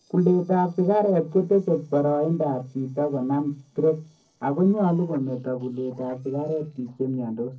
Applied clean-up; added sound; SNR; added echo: neural separator model SepFormer DNS4.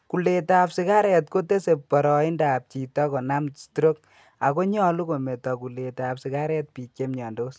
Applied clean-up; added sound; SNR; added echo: none; none; none; none.